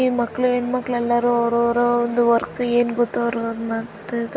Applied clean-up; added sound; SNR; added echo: none; none; none; none.